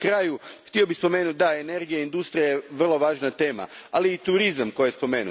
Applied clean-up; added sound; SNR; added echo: none; none; none; none.